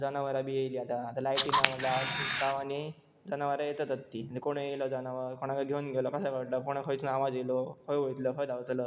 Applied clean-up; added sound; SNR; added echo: none; Camera; -4 dB; none.